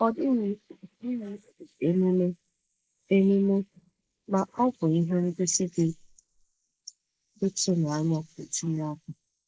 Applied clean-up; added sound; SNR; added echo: neural mask model Resemble Enhance denoiser.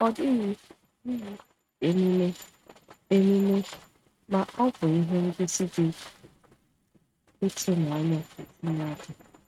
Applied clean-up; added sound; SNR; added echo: neural mask model RNNoise.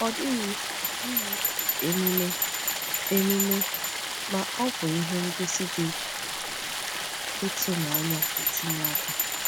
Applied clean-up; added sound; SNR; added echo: none; Bell + Stream; -1 dB; none.